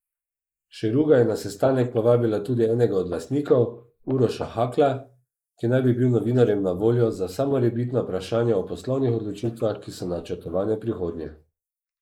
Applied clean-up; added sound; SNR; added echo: neural mask model Resemble Enhance denoiser.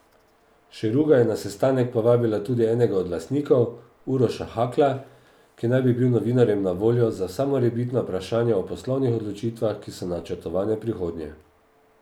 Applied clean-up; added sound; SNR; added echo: none; none; none; none.